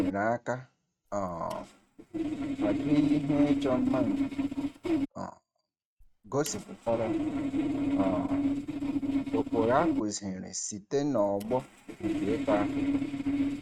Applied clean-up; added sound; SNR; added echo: neural mask model RNNoise.